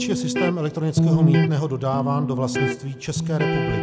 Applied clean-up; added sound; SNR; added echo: none; Electric guitar; -2 dB; none.